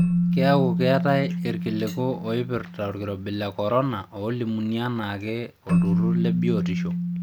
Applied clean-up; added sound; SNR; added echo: none; Keyboard (musical); 0 dB; none.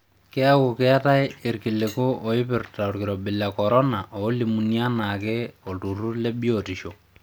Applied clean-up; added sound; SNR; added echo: none; none; none; none.